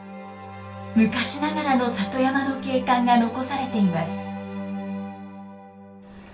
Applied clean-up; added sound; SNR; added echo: none; none; none; reverberation time 0.3 s.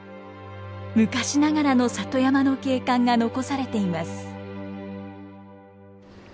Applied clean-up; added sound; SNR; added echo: none; none; none; none.